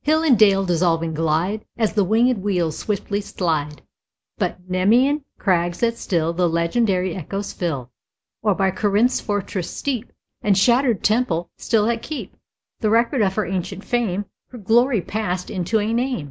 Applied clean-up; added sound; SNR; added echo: none; none; none; none.